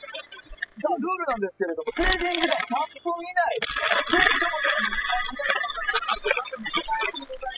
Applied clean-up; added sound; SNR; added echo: classical method spectral subtraction.